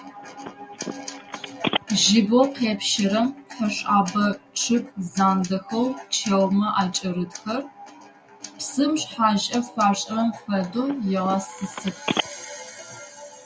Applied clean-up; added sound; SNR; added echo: none; Telephone; 8 dB; none.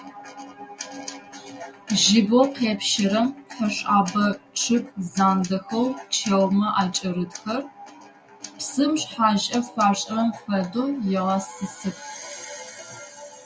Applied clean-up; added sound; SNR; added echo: none; none; none; none.